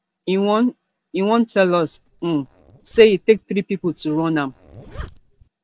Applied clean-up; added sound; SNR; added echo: neural separator model SepFormer DNS4.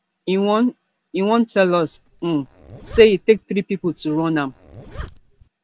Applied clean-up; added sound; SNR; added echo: none; Zipper (clothing); 19 dB; none.